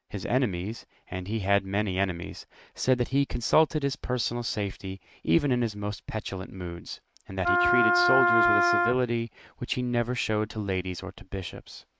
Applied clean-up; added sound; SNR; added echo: neural mask model RNNoise.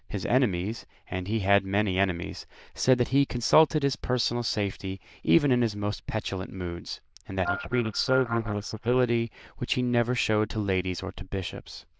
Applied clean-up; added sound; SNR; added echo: neural diffusion model UNIVERSE++.